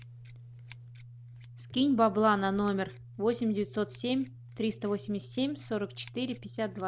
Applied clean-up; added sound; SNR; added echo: none; Scissors; 16 dB; none.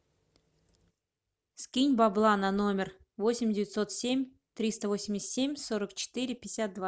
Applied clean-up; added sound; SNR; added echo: none; none; none; none.